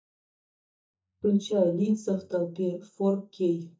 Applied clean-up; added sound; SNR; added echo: neural mask model DeepFilterNet 3.